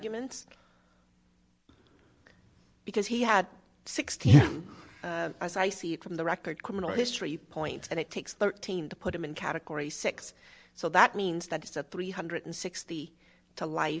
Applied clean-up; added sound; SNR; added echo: none; none; none; none.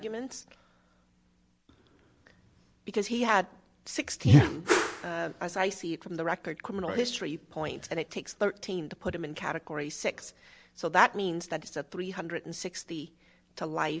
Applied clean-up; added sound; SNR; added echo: none; Whoosh, swoosh, swish; 0 dB; none.